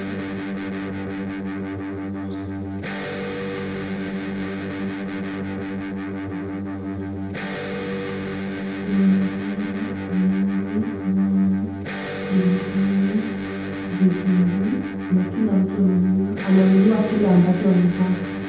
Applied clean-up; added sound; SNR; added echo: none; Electric guitar; 5 dB; reverberation time 0.8 s.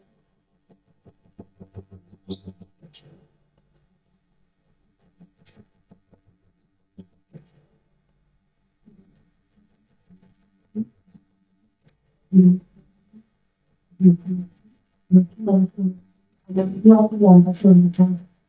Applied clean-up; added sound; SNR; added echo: neural mask model DeepFilterNet 3.